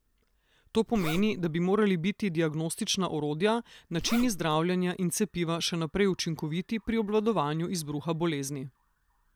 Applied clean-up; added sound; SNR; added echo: none; Zipper (clothing); 8 dB; none.